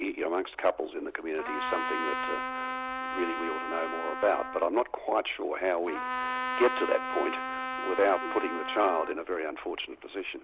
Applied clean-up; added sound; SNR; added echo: none; Trumpet; 4 dB; none.